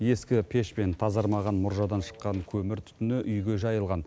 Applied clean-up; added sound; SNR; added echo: none; none; none; none.